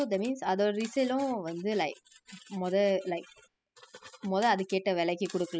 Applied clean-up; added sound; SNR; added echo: classical method spectral subtraction.